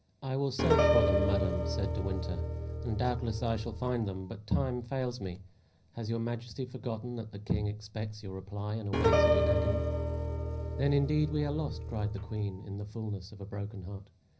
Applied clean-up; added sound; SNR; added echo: none; Piano; -3 dB; reverberation time 0.5 s.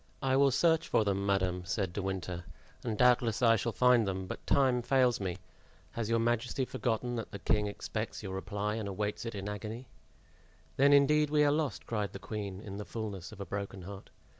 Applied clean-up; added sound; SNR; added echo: none; none; none; none.